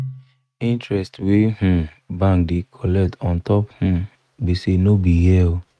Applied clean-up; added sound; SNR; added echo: neural mask model RNNoise.